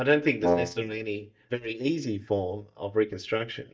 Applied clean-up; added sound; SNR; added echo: neural mask model DeepFilterNet 3.